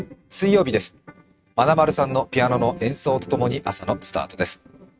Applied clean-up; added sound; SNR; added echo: neural mask model RNNoise.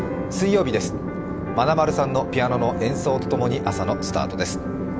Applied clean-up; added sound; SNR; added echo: none; Train; 6 dB; none.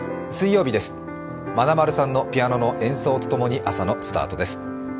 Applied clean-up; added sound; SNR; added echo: none; none; none; none.